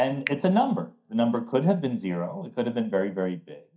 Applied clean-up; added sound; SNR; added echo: neural mask model DeepFilterNet 3.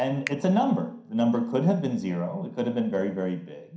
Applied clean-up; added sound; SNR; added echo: none; Finger snapping; 18 dB; reverberation time 0.5 s.